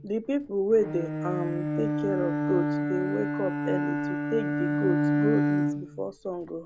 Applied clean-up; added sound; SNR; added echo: none; Bowed string instrument; -2 dB; none.